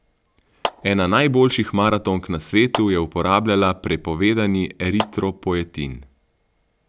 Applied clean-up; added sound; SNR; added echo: none; Clapping; 12 dB; none.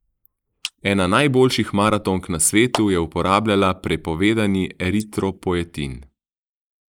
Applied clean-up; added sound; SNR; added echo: neural mask model Resemble Enhance denoiser.